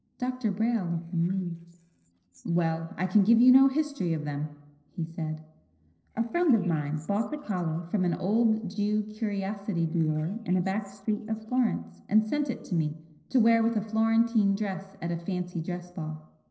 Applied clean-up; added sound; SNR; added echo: neural separator model SepFormer DNS4.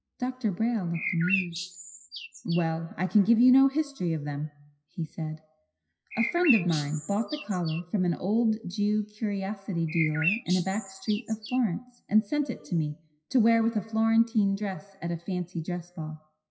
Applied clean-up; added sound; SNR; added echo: classical method WPE with log-MMSE.